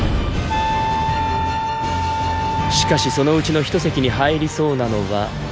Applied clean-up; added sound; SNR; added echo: none; Wind instrument, woodwind instrument; 4 dB; none.